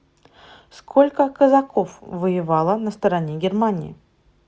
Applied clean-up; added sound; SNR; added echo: none; none; none; none.